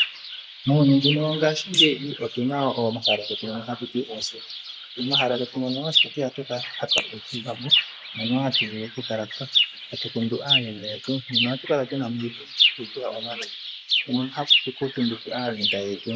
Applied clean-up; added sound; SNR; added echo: neural mask model Resemble Enhance denoiser.